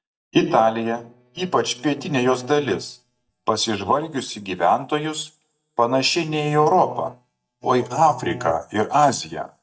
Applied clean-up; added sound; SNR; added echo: neural mask model DeepFilterNet 3.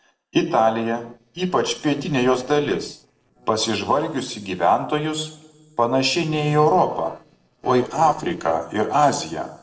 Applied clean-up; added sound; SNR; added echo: neural separator model SepFormer DNS4.